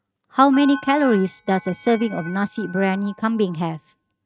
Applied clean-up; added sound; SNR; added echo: neural mask model RNNoise.